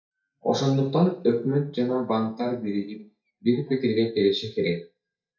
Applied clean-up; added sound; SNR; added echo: neural mask model DeepFilterNet 3.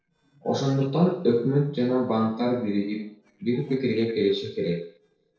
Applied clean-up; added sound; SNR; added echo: neural separator model SepFormer DNS4.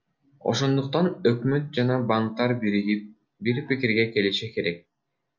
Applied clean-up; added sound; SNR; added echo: none; none; none; none.